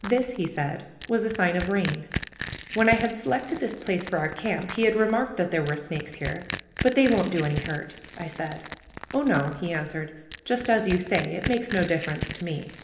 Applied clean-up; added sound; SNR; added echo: none; Crushing; 11 dB; reverberation time 1.1 s.